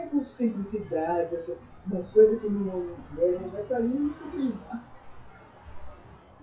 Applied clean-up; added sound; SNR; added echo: classical method WPE with log-MMSE.